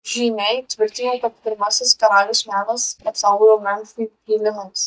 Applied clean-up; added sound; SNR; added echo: neural mask model DeepFilterNet 3.